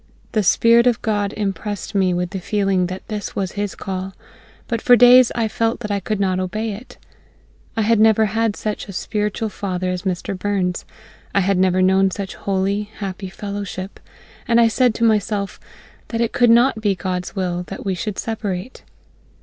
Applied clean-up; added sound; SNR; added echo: none; none; none; none.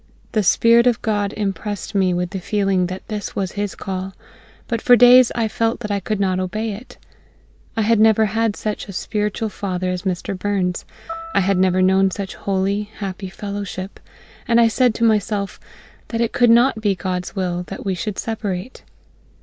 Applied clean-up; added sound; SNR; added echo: none; Piano; 17 dB; none.